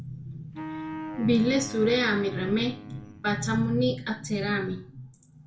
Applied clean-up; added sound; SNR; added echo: none; Wind instrument, woodwind instrument; 13 dB; reverberation time 0.3 s.